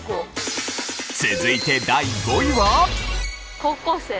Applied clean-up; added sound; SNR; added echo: none; none; none; none.